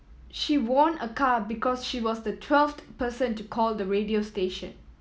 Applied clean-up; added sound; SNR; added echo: none; none; none; none.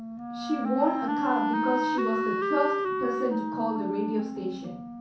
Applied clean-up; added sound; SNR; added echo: none; Wind instrument, woodwind instrument; 0 dB; reverberation time 0.6 s.